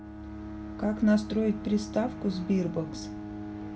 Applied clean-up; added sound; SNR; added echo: none; Bowed string instrument; 10 dB; none.